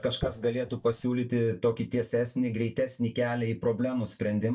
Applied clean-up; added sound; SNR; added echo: neural mask model DeepFilterNet 3.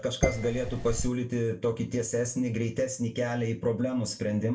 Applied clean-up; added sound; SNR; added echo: none; Dishes, pots, and pans; 2 dB; reverberation time 0.3 s.